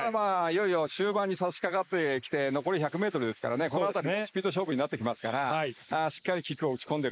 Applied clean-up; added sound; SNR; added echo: neural mask model Resemble Enhance denoiser.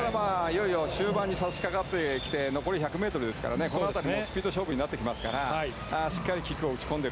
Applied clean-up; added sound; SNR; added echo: none; Whoosh, swoosh, swish; 14 dB; none.